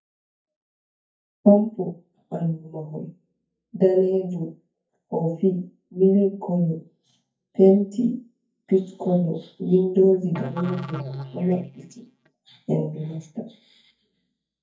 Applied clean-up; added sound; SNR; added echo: neural mask model DeepFilterNet 3.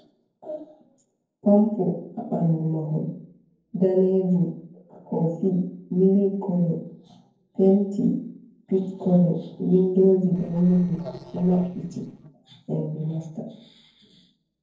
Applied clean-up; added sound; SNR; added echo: neural separator model SepFormer DNS4.